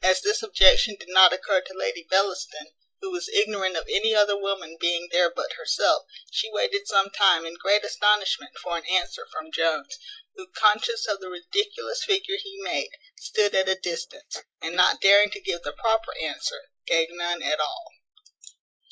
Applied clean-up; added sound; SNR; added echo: neural mask model Resemble Enhance denoiser.